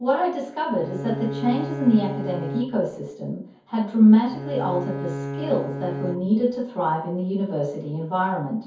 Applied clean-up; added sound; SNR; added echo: none; Bowed string instrument; 8 dB; reverberation time 0.6 s.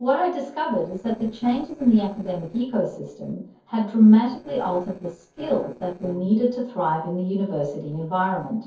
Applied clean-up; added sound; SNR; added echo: neural separator model SepFormer DNS4.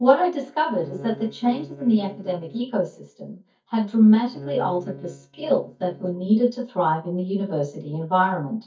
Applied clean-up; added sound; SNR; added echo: neural mask model DeepFilterNet 3.